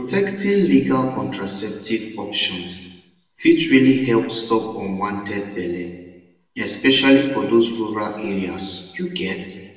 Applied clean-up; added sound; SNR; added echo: none; none; none; reverberation time 1.2 s.